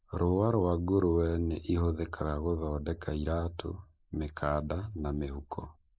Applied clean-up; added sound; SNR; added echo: neural mask model Resemble Enhance denoiser.